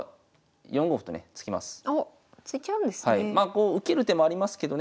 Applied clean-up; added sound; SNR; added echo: none; none; none; none.